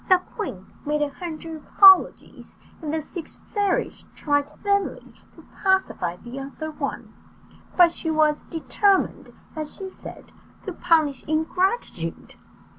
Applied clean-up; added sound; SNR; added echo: none; none; none; none.